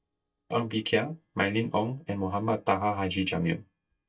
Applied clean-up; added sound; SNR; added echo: neural mask model DeepFilterNet 3.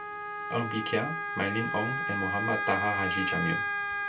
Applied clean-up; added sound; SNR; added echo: none; Wind instrument, woodwind instrument; -1 dB; reverberation time 0.2 s.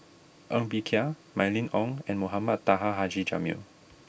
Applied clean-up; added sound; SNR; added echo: none; none; none; none.